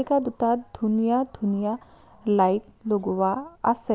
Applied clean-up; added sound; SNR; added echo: none; none; none; none.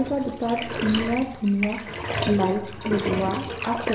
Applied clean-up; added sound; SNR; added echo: none; Bathtub (filling or washing); 5 dB; reverberation time 0.9 s.